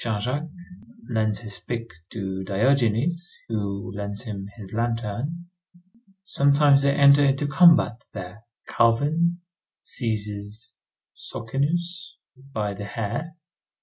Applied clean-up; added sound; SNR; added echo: none; none; none; none.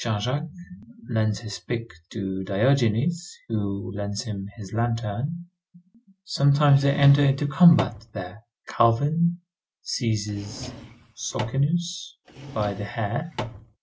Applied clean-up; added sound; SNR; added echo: none; Drawer open or close; 13 dB; none.